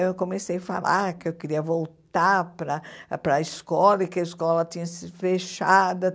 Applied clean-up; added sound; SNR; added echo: none; none; none; none.